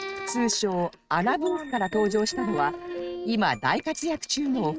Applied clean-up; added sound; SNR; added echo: neural mask model RNNoise.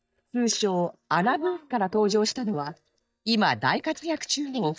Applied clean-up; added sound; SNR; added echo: neural mask model DeepFilterNet 3.